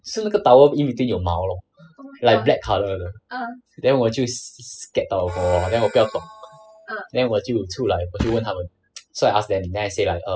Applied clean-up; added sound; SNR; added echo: classical method spectral subtraction.